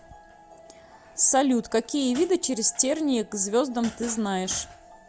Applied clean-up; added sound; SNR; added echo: none; none; none; none.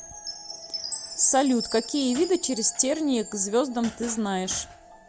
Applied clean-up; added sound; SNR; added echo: none; Chime; 13 dB; none.